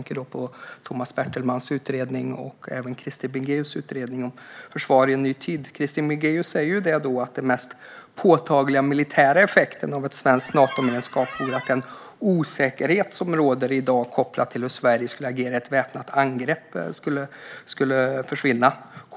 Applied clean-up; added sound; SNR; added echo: none; Squeak; 12 dB; none.